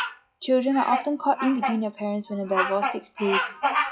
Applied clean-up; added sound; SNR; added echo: classical method WPE with log-MMSE.